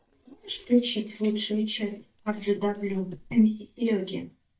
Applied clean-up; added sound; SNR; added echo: neural mask model DeepFilterNet 3.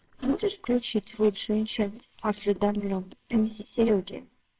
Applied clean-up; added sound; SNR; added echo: neural separator model SepFormer WHAMR!.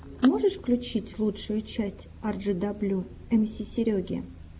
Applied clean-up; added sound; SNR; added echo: none; none; none; none.